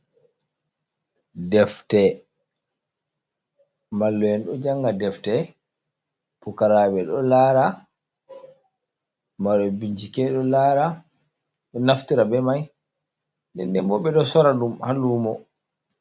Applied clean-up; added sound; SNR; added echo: none; none; none; none.